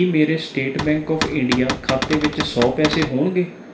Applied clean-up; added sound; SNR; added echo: none; Cupboard open or close / Door; 6 dB; reverberation time 0.5 s.